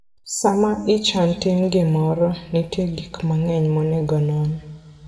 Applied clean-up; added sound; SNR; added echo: none; none; none; reverberation time 1.0 s.